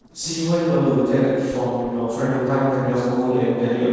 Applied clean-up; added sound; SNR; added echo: neural separator model SepFormer DNS4.